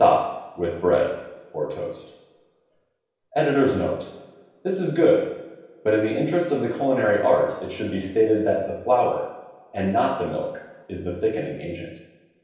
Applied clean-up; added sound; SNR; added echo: none; none; none; reverberation time 0.9 s.